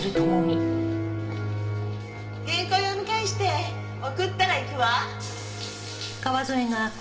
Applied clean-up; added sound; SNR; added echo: none; Piano; 3 dB; reverberation time 0.5 s.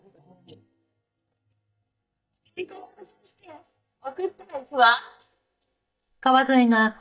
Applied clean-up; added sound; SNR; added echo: neural mask model DeepFilterNet 3.